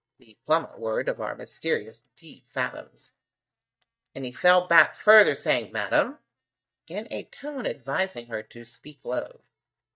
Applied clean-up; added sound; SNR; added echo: neural mask model DeepFilterNet 3.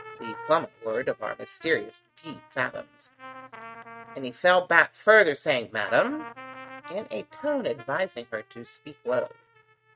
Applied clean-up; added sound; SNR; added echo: neural mask model RNNoise.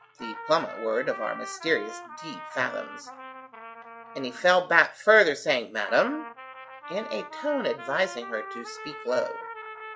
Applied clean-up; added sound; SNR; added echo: classical method log-MMSE.